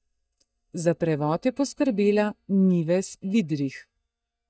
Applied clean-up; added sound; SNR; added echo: neural mask model DeepFilterNet 3.